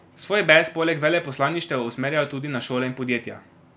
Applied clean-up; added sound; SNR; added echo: none; none; none; none.